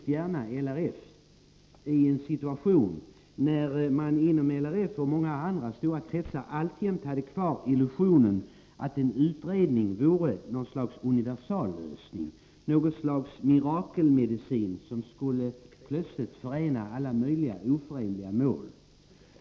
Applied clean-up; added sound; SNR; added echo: none; none; none; none.